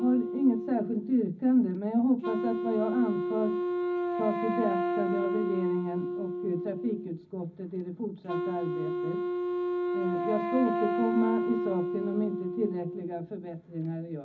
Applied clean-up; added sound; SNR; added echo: none; Wind instrument, woodwind instrument; 2 dB; reverberation time 0.4 s.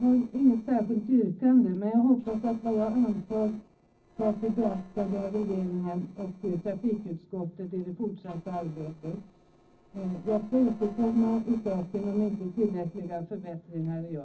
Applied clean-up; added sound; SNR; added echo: neural separator model SepFormer DNS4.